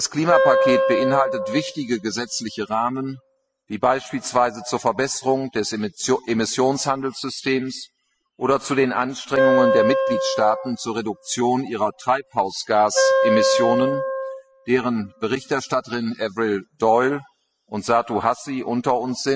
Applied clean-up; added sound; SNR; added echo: classical method spectral subtraction.